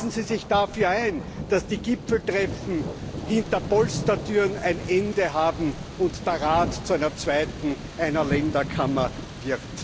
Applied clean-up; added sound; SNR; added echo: none; Thunder; 8 dB; none.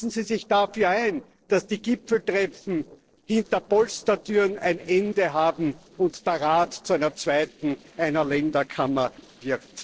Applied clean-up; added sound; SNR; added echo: neural separator model SepFormer DNS4.